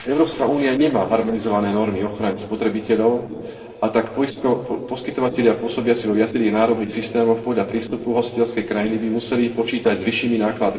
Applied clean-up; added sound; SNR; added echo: neural separator model SepFormer DNS4.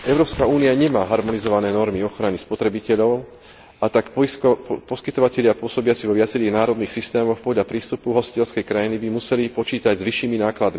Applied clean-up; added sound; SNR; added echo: none; none; none; none.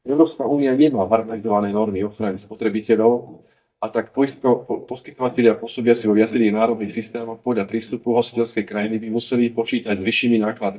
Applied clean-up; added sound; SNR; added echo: neural mask model DeepFilterNet 3.